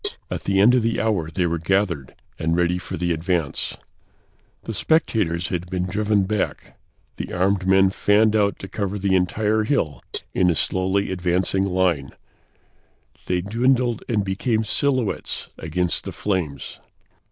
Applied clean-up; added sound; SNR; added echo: neural diffusion model UNIVERSE++.